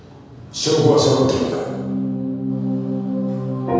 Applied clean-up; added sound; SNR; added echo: none; none; none; reverberation time 1.2 s.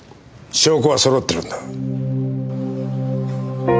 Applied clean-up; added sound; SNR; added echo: none; none; none; none.